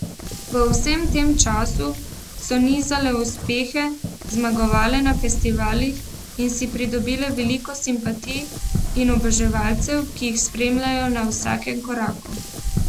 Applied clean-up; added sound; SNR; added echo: none; Wind; 2 dB; none.